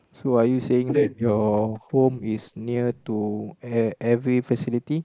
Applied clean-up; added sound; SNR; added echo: neural mask model Resemble Enhance denoiser.